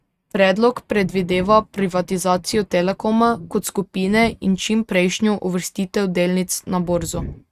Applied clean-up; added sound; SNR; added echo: neural mask model RNNoise.